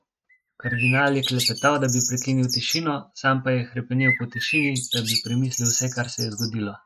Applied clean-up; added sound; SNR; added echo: neural mask model RNNoise.